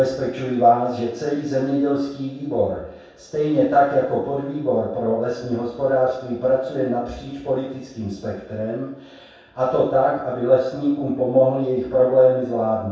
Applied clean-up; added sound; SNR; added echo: none; none; none; reverberation time 0.7 s.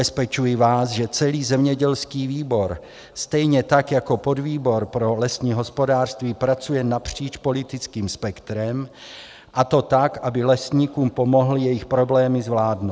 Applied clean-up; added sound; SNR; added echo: none; none; none; none.